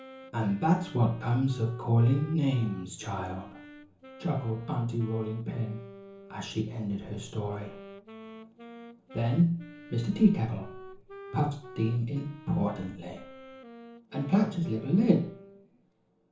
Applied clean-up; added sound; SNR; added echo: none; Wind instrument, woodwind instrument; 18 dB; reverberation time 0.7 s.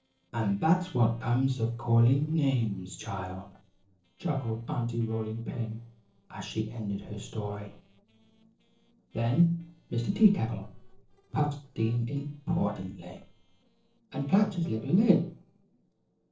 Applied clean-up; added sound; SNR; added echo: neural separator model SepFormer DNS4.